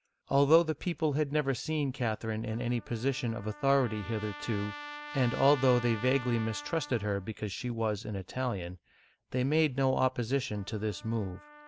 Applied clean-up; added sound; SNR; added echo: none; Trumpet; 18 dB; none.